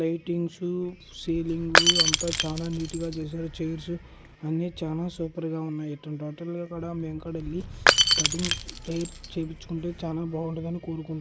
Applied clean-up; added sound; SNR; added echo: none; Shatter / Crushing; -4 dB; none.